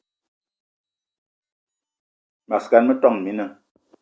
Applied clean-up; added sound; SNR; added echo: none; none; none; none.